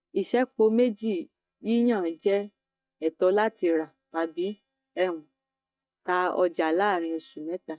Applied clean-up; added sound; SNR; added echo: neural mask model DeepFilterNet 3.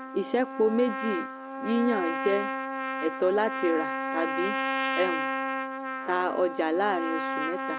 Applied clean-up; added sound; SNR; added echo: none; Trumpet; 3 dB; none.